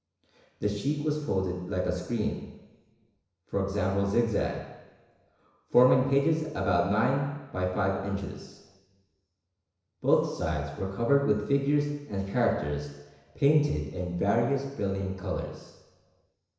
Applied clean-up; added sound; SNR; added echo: none; none; none; reverberation time 1.0 s.